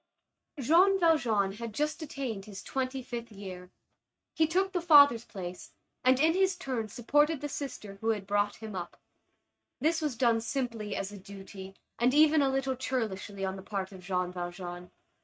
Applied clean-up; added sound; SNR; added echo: neural mask model RNNoise.